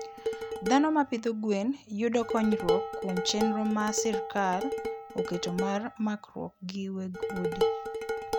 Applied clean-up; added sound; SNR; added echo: none; Dishes, pots, and pans; 3 dB; none.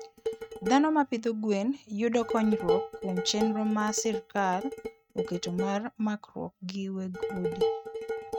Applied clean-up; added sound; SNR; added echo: neural mask model RNNoise.